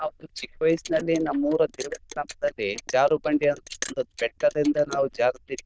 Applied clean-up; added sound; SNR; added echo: neural diffusion model UNIVERSE++.